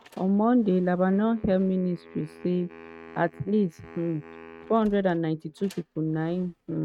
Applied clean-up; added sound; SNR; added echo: neural mask model RNNoise.